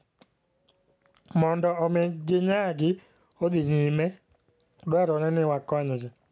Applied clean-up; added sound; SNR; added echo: none; none; none; none.